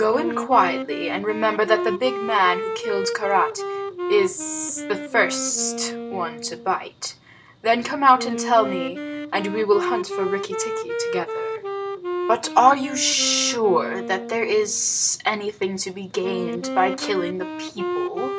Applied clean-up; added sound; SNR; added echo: none; Wind instrument, woodwind instrument; 6 dB; none.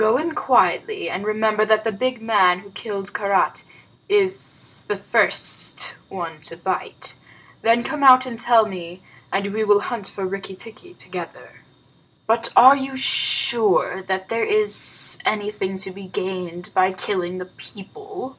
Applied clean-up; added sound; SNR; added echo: none; none; none; none.